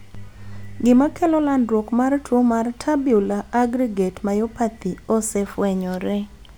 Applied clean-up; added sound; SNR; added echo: none; none; none; none.